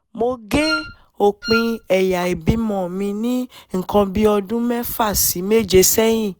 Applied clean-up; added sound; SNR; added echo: none; Wind instrument, woodwind instrument; 8 dB; none.